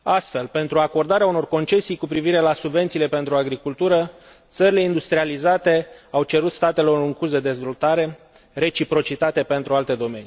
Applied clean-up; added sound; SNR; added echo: none; none; none; none.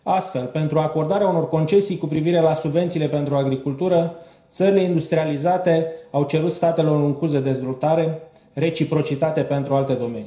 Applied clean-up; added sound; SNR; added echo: none; none; none; reverberation time 0.5 s.